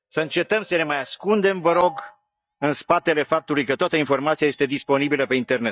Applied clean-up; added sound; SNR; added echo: neural mask model DeepFilterNet 3.